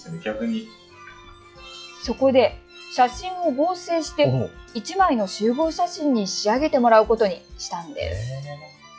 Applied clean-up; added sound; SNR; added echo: classical method log-MMSE.